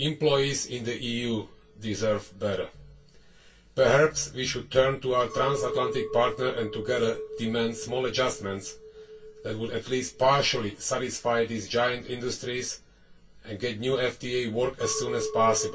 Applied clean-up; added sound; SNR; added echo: none; Chink, clink; 12 dB; reverberation time 0.1 s.